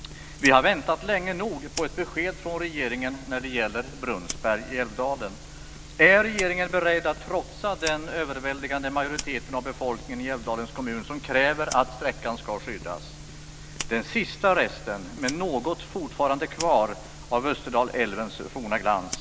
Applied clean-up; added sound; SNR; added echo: none; Fire; 17 dB; none.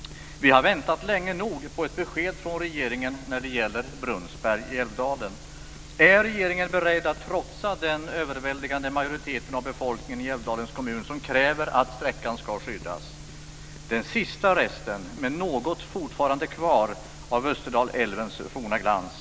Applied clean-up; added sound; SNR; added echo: none; none; none; none.